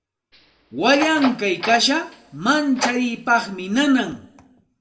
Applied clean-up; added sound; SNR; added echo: none; Door; 11 dB; reverberation time 0.4 s.